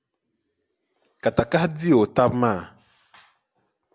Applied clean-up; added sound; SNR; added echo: none; none; none; none.